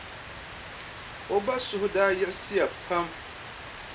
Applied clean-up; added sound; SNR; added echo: none; Rain; 11 dB; reverberation time 0.3 s.